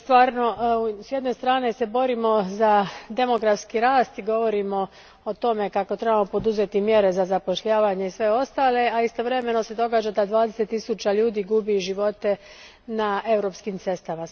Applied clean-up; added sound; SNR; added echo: none; none; none; none.